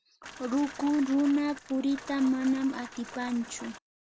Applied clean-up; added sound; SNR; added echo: none; Rain; 16 dB; none.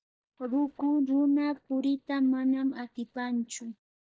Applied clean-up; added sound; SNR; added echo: neural mask model DeepFilterNet 3.